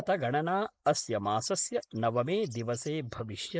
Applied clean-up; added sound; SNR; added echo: neural mask model Resemble Enhance denoiser.